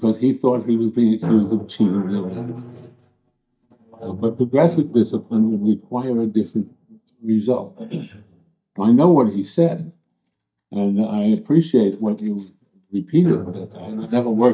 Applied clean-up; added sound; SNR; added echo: neural mask model DeepFilterNet 3.